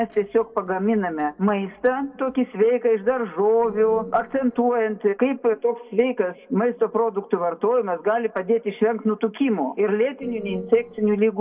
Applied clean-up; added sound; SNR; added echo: neural separator model SepFormer DNS4.